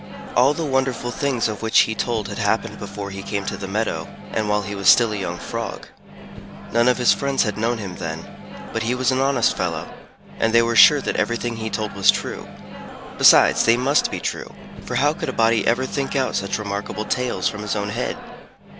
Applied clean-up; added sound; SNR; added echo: none; Microwave oven; 12 dB; none.